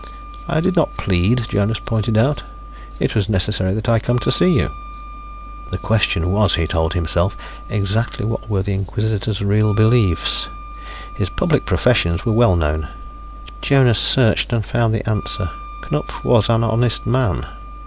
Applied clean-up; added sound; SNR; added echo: none; Wind instrument, woodwind instrument; 20 dB; none.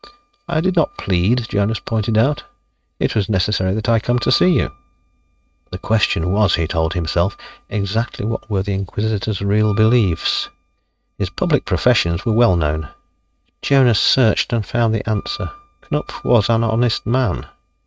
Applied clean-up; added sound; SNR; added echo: neural mask model RNNoise.